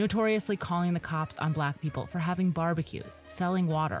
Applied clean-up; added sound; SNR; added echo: none; none; none; none.